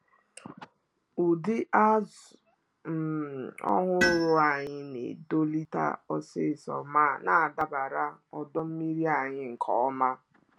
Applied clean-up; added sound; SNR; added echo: none; Tools; 8 dB; none.